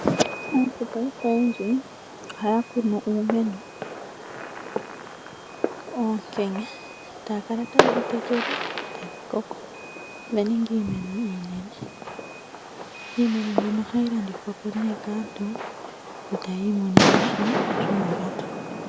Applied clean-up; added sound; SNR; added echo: none; Fireworks; 1 dB; none.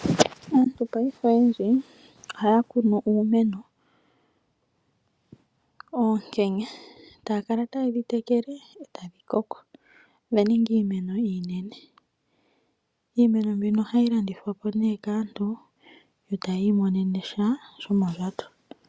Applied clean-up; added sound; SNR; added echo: none; none; none; none.